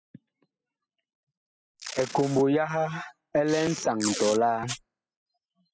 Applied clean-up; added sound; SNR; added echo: classical method spectral subtraction.